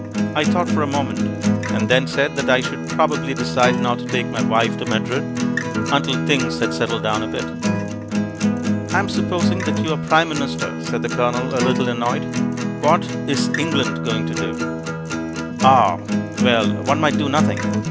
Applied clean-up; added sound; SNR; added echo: none; Acoustic guitar; 0 dB; none.